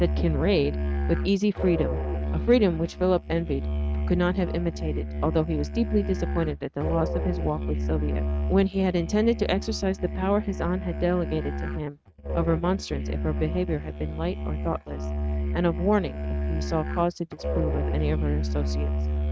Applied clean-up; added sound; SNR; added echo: neural mask model RNNoise.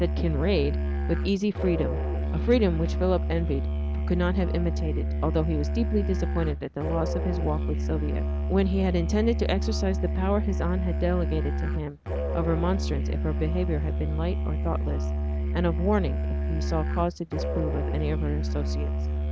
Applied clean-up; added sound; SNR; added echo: none; Musical instrument; -2 dB; none.